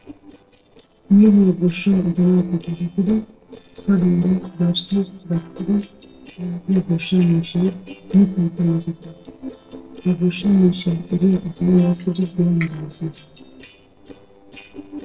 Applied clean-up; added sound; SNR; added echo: neural separator model SepFormer DNS4.